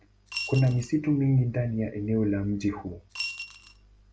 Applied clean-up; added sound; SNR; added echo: none; Coin (dropping) / Glass; 11 dB; none.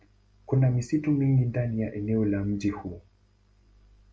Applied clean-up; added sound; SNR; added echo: none; none; none; none.